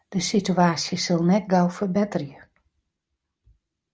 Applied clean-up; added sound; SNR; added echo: none; none; none; none.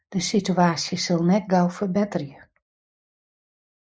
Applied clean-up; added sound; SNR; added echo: neural mask model Resemble Enhance denoiser.